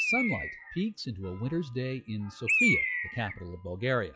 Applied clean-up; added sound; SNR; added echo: classical method log-MMSE.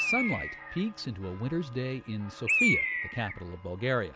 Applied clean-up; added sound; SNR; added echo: none; Bird; 0 dB; none.